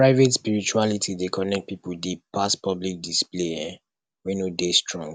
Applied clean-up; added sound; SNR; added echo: none; none; none; none.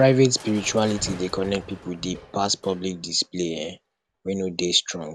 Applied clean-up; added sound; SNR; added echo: none; Crushing; 18 dB; none.